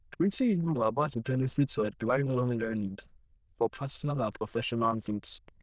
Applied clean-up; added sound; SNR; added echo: neural diffusion model UNIVERSE++.